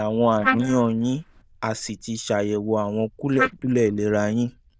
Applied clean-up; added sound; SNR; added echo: neural diffusion model UNIVERSE++.